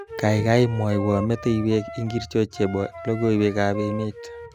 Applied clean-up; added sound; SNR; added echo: none; Wind instrument, woodwind instrument; 13 dB; none.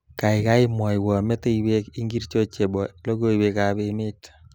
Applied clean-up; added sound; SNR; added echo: none; none; none; none.